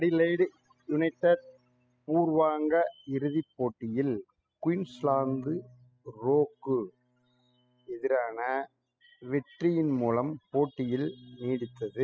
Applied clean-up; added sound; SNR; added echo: classical method spectral subtraction.